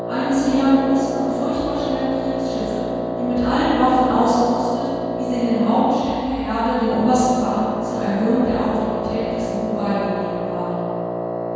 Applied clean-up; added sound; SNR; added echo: none; Wind instrument, woodwind instrument; 5 dB; reverberation time 2.1 s.